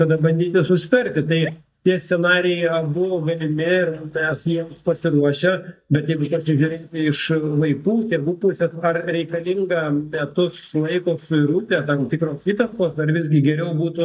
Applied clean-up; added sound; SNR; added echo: neural mask model DeepFilterNet 3.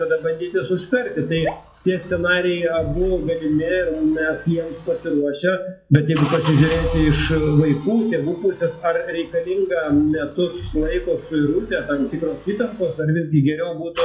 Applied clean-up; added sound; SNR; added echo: classical method WPE with log-MMSE.